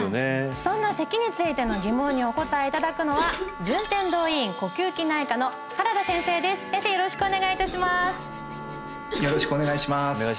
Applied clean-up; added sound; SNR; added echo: none; Cough + Wind instrument, woodwind instrument; 11 dB; none.